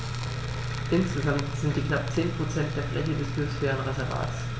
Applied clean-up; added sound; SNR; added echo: none; Crackle; 20 dB; none.